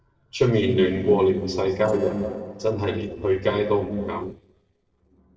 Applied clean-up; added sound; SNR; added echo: neural separator model SepFormer DNS4.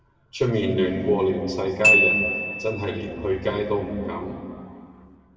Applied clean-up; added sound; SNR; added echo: none; Glockenspiel; -1 dB; reverberation time 2.4 s.